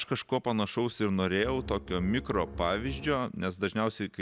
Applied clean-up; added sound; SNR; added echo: none; Bowed string instrument; 10 dB; none.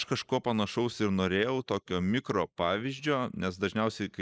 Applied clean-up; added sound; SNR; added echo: neural mask model Resemble Enhance denoiser.